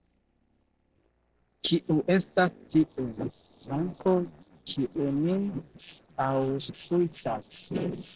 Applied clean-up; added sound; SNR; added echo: neural separator model SepFormer DNS4.